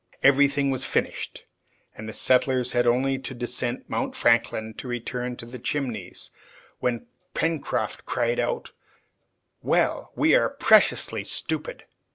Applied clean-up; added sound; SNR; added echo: none; none; none; none.